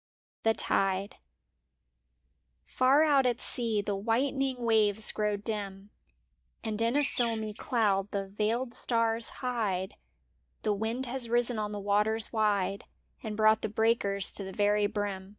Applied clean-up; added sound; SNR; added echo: neural mask model DeepFilterNet 3.